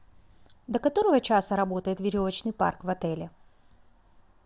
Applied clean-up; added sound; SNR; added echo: none; none; none; none.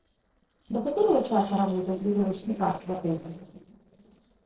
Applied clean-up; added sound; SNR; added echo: neural separator model SepFormer DNS4.